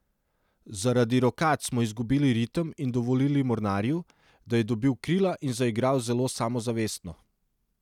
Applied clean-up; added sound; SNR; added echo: none; none; none; none.